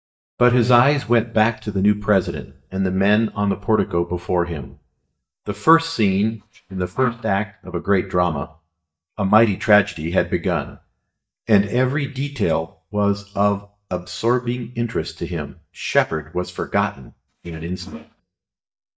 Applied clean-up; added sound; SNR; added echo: neural mask model DeepFilterNet 3.